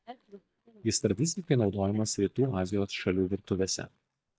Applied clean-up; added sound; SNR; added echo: neural mask model DeepFilterNet 3.